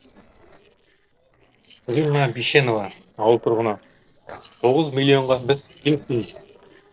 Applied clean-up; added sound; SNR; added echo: neural separator model SepFormer DNS4.